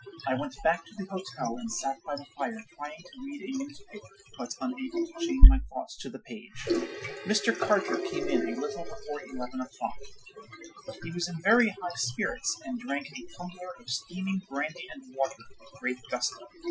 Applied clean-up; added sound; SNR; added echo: classical method Wiener filter.